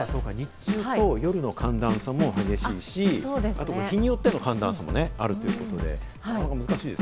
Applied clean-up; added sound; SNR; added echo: none; Drum kit; 4 dB; none.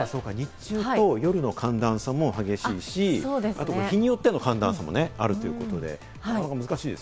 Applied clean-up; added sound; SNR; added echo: none; none; none; none.